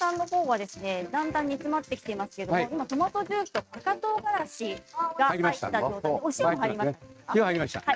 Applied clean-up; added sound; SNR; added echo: neural mask model RNNoise.